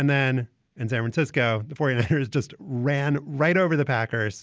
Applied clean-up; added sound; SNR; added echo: none; none; none; none.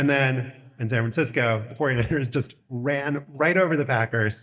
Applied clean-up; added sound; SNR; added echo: neural mask model DeepFilterNet 3.